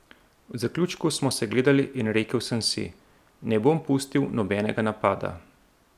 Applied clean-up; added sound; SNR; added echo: none; none; none; none.